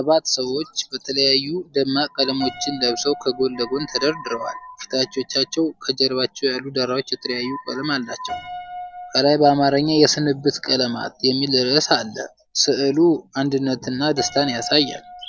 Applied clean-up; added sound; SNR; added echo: none; Piano; 18 dB; none.